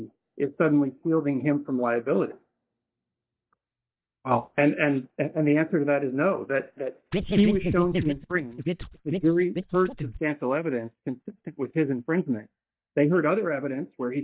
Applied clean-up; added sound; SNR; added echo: neural mask model DeepFilterNet 3.